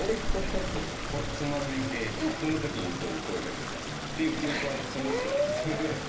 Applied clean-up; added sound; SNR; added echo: none; Stream; 3 dB; reverberation time 0.3 s.